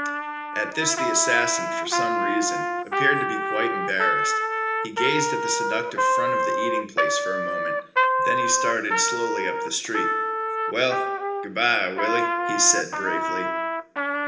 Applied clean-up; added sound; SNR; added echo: none; Trumpet; -2 dB; reverberation time 0.8 s.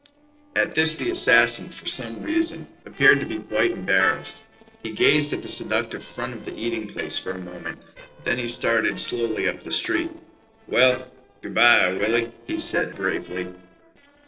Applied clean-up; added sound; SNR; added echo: neural separator model SepFormer DNS4.